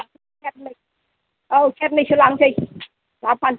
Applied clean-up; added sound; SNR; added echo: none; none; none; none.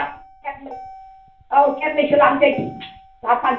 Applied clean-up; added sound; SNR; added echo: none; Motor vehicle (road); 19 dB; reverberation time 0.4 s.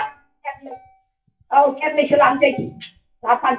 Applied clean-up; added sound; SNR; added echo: classical method WPE with log-MMSE.